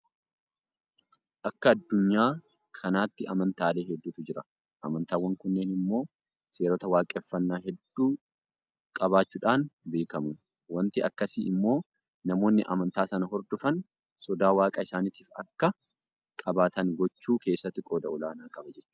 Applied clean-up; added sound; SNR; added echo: none; none; none; none.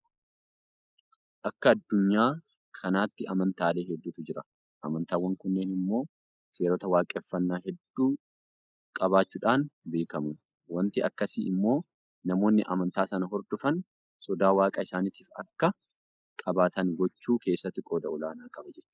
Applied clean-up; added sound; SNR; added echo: neural mask model Resemble Enhance denoiser.